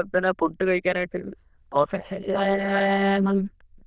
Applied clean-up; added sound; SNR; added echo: neural diffusion model UNIVERSE++.